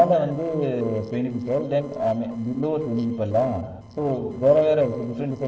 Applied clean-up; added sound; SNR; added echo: neural separator model SepFormer DNS4.